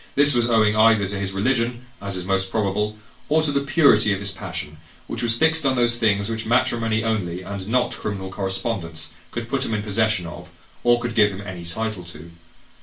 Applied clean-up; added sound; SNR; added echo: none; none; none; reverberation time 0.3 s.